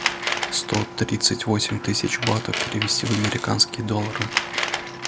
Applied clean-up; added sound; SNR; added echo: none; Tools; 5 dB; none.